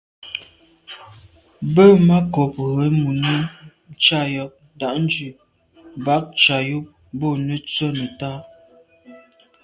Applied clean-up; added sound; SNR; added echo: none; none; none; none.